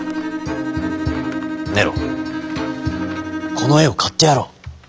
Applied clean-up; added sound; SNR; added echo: none; Bowed string instrument; 5 dB; none.